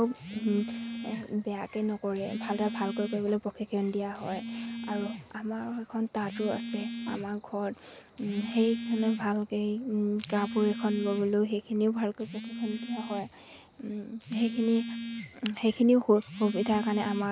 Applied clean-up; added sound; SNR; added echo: none; none; none; none.